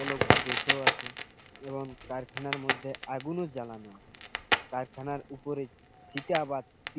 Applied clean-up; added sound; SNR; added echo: none; Crackle; -4 dB; none.